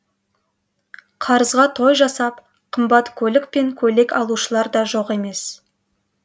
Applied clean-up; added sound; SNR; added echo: none; none; none; none.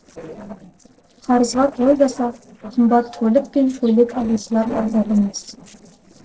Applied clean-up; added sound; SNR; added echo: neural separator model SepFormer DNS4.